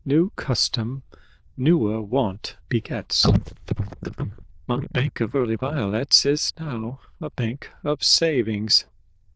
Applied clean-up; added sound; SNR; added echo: neural diffusion model UNIVERSE++.